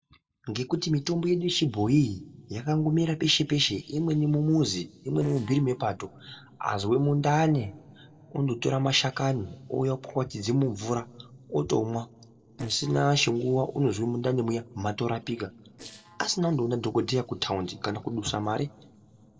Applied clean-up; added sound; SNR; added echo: neural separator model SepFormer DNS4.